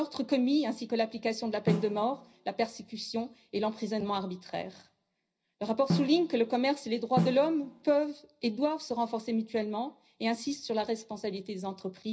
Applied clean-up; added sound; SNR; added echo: none; Snare drum; 3 dB; reverberation time 0.4 s.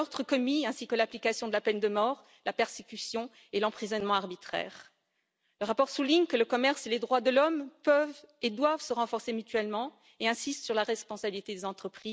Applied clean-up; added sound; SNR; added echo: none; none; none; none.